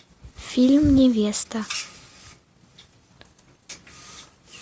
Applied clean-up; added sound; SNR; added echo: none; none; none; none.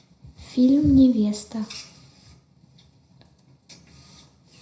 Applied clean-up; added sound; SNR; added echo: none; none; none; reverberation time 0.4 s.